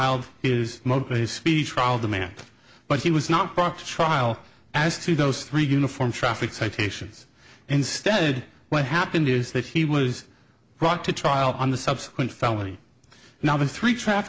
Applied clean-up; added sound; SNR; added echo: none; none; none; none.